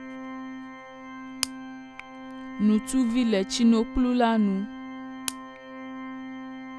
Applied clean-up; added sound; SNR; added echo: none; Organ; 12 dB; none.